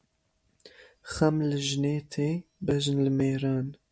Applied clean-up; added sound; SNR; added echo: none; none; none; none.